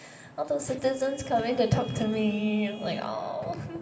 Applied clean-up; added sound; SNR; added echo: none; Traffic noise, roadway noise / Vehicle horn, car horn, honking; 20 dB; reverberation time 1.9 s.